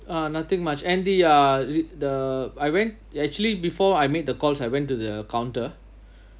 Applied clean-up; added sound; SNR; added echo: none; none; none; none.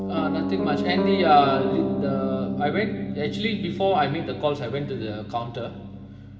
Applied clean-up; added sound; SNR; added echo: none; Piano; 2 dB; reverberation time 1.7 s.